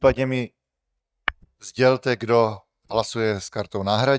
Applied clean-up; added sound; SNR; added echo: neural mask model DeepFilterNet 3.